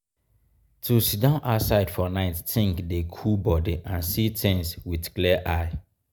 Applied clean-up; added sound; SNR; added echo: none; none; none; none.